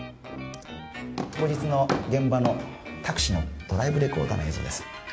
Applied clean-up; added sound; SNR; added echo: none; none; none; none.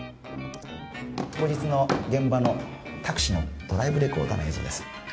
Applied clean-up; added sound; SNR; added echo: none; Strum; 18 dB; none.